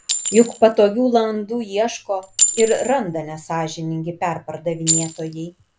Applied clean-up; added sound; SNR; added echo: none; Chink, clink; 6 dB; none.